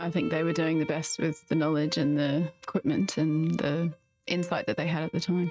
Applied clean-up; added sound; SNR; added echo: neural mask model RNNoise.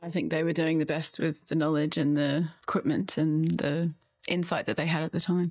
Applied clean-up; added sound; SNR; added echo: neural mask model DeepFilterNet 3.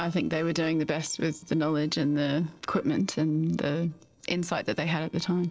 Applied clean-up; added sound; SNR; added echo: neural separator model SepFormer DNS4.